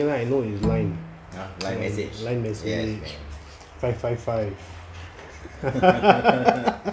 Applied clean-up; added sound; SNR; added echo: none; Bowed string instrument; 7 dB; none.